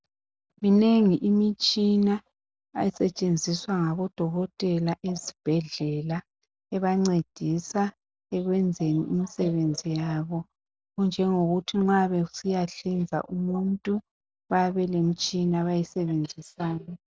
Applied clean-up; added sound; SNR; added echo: none; none; none; none.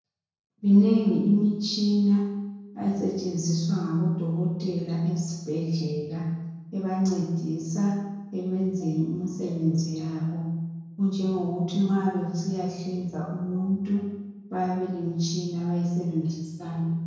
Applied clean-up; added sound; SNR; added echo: none; none; none; reverberation time 0.9 s.